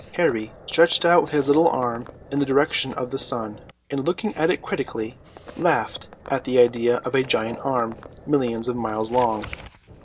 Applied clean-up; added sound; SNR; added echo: none; Writing + Livestock, farm animals, working animals; 18 dB; none.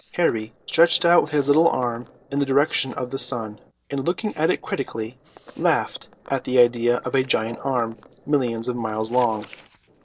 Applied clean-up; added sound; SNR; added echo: neural separator model SepFormer DNS4.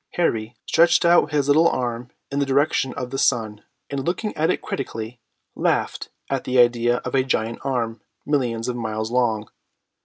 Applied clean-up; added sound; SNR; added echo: none; none; none; none.